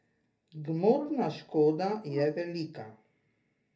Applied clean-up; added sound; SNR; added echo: none; Brass instrument; 14 dB; reverberation time 0.3 s.